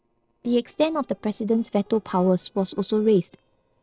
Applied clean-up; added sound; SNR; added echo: neural separator model SepFormer DNS4.